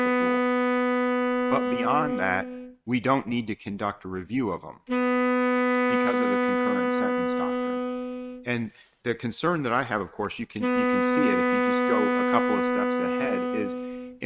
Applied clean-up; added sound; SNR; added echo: neural mask model RNNoise.